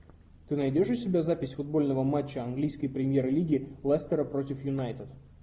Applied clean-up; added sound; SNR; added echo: none; none; none; none.